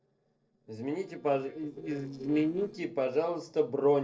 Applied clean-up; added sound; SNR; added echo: neural separator model SepFormer DNS4.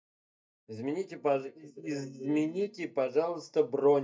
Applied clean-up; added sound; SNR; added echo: neural mask model DeepFilterNet 3.